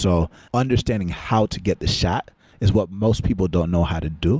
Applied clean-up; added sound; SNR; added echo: none; none; none; none.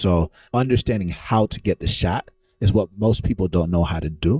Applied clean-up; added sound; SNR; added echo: neural mask model DeepFilterNet 3.